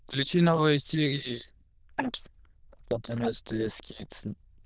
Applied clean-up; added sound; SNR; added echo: neural diffusion model UNIVERSE++.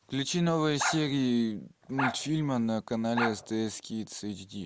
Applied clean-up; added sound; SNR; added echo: none; Bark; 7 dB; none.